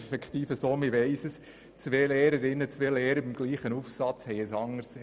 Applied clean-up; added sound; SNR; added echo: none; none; none; none.